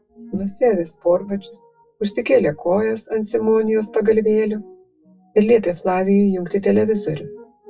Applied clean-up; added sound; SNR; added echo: classical method WPE with log-MMSE.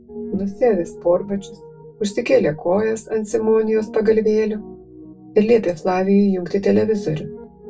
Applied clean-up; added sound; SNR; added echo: none; Piano; 18 dB; reverberation time 0.1 s.